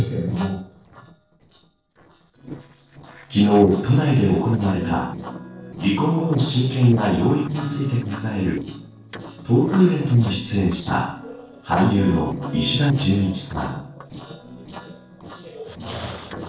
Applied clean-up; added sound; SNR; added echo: neural separator model SepFormer DNS4.